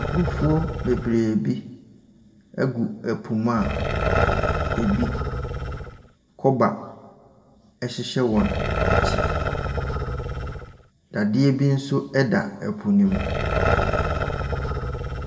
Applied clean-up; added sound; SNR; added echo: none; Growling; 1 dB; reverberation time 0.9 s.